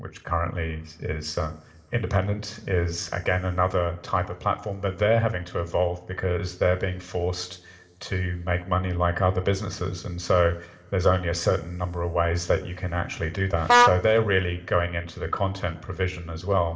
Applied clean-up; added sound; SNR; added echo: none; Vehicle horn, car horn, honking; -2 dB; reverberation time 2.6 s.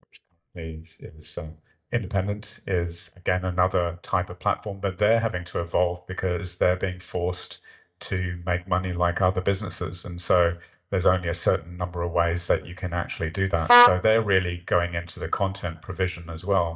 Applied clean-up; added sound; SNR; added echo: neural mask model DeepFilterNet 3.